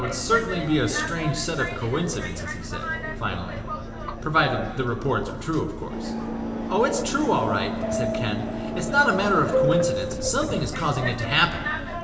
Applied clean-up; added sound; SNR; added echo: none; Subway, metro, underground; 4 dB; reverberation time 1.4 s.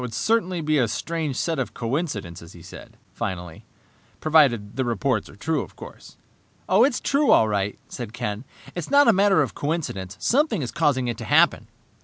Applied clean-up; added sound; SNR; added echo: none; none; none; none.